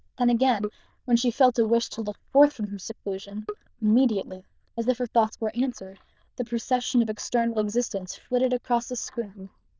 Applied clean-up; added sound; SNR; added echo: neural diffusion model UNIVERSE++.